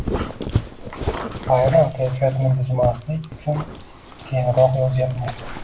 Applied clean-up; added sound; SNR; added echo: none; Dog; 8 dB; none.